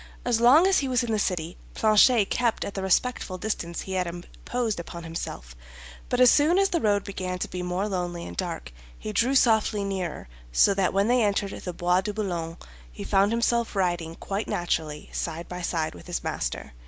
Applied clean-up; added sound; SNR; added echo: none; none; none; none.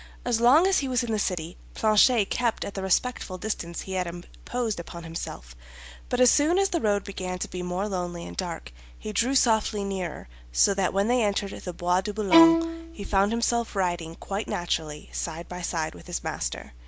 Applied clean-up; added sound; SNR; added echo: none; Bowed string instrument; -4 dB; none.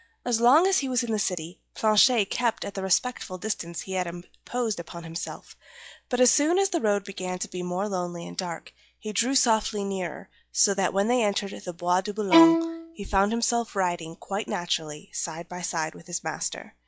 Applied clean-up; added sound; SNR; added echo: classical method log-MMSE.